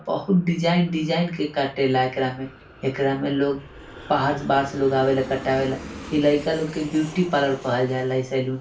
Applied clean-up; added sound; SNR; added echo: none; Aircraft; 17 dB; reverberation time 0.3 s.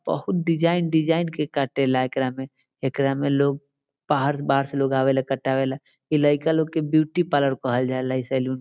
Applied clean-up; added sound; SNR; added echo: none; none; none; none.